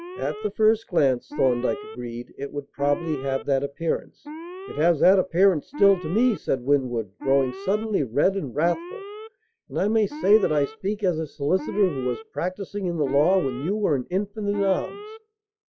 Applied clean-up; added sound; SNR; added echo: classical method log-MMSE.